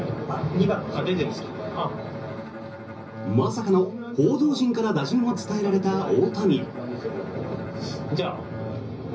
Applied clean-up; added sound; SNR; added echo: none; Bowed string instrument; 13 dB; reverberation time 0.5 s.